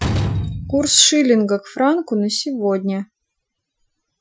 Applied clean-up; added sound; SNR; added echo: classical method Wiener filter.